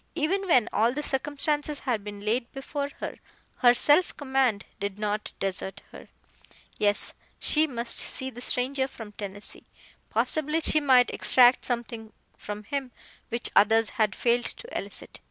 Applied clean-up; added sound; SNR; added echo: none; none; none; none.